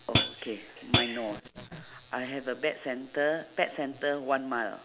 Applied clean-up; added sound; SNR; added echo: none; Hi-hat; -5 dB; none.